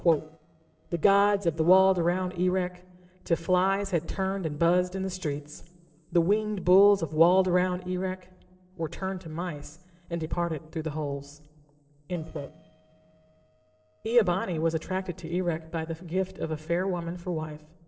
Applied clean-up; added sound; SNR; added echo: neural separator model SepFormer DNS4.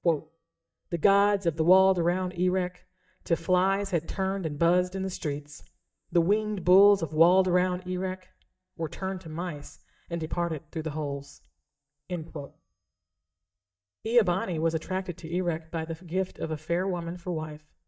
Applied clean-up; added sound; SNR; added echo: neural mask model DeepFilterNet 3.